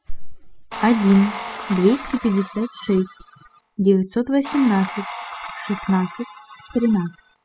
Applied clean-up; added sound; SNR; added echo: classical method spectral subtraction.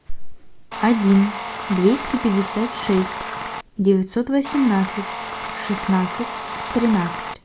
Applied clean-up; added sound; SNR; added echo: none; Tools; 8 dB; none.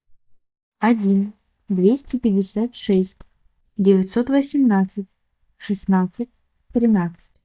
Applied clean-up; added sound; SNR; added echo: neural mask model DeepFilterNet 3.